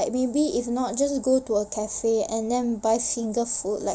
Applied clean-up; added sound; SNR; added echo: none; none; none; none.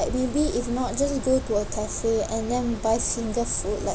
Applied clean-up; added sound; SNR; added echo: none; Mechanisms; 7 dB; none.